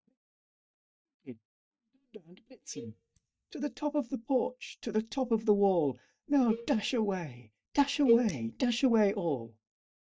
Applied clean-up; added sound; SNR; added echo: neural mask model DeepFilterNet 3.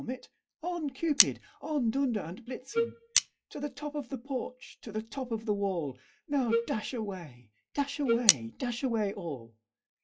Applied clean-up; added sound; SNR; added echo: classical method log-MMSE.